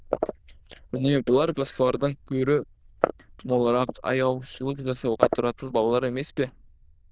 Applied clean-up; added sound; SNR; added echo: neural diffusion model UNIVERSE++.